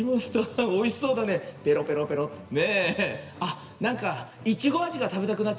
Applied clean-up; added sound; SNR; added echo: none; Musical instrument; 18 dB; reverberation time 1.9 s.